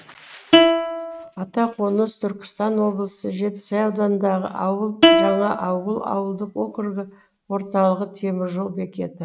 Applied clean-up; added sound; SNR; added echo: neural mask model RNNoise.